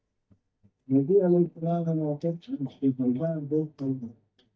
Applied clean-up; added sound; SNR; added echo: neural mask model DeepFilterNet 3.